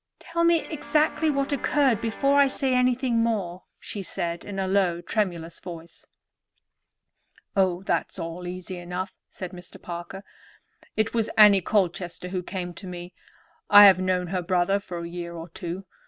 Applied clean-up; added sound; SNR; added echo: none; Guitar; 14 dB; none.